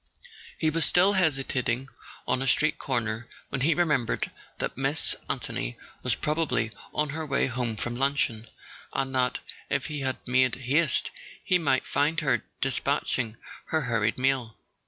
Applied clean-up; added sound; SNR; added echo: none; none; none; none.